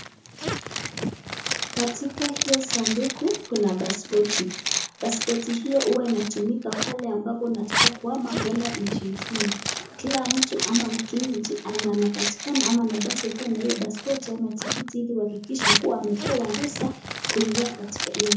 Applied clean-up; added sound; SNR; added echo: none; Zipper (clothing); 3 dB; reverberation time 0.6 s.